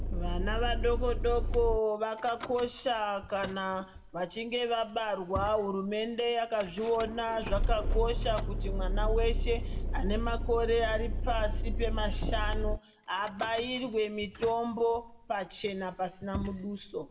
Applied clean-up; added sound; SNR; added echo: none; Idling / Engine starting / Door / Car; 2 dB; reverberation time 0.6 s.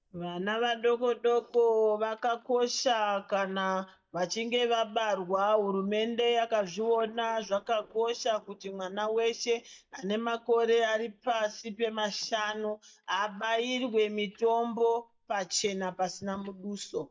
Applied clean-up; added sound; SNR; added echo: neural mask model DeepFilterNet 3.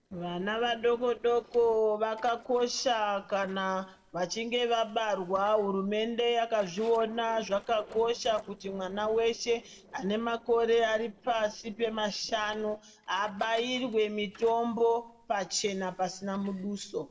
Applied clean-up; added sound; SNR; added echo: neural separator model SepFormer DNS4.